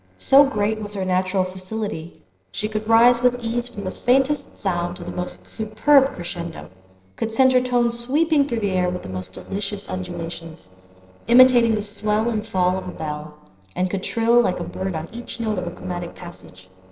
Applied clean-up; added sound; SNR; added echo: neural separator model SepFormer DNS4.